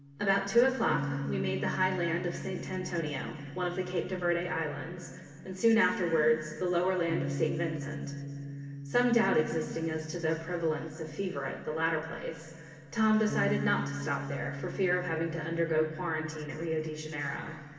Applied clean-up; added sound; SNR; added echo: none; Bass guitar; 9 dB; reverberation time 2.7 s.